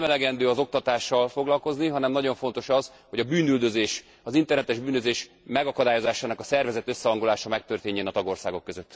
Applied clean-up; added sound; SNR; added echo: none; none; none; none.